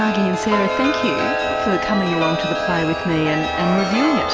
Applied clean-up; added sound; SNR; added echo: none; Chime; 1 dB; none.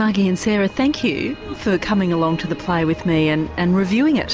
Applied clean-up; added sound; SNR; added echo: none; none; none; none.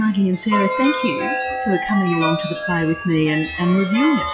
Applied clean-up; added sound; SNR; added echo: classical method log-MMSE.